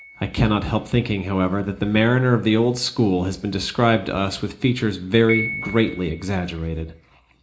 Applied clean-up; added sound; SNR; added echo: none; Piano; 16 dB; reverberation time 0.4 s.